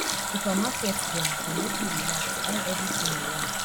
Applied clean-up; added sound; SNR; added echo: none; Water tap, faucet; -4 dB; none.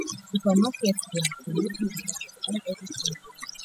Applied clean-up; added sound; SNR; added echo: classical method spectral subtraction.